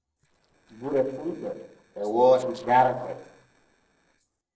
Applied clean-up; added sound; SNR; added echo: neural separator model SepFormer DNS4.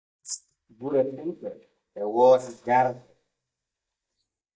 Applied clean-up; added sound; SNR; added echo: neural mask model DeepFilterNet 3.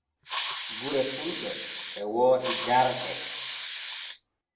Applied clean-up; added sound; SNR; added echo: none; Hiss; -1 dB; reverberation time 0.6 s.